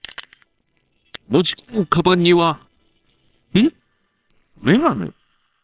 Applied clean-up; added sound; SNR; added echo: neural separator model SepFormer WHAMR!.